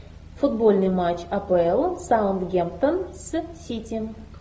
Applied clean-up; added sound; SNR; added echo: none; none; none; none.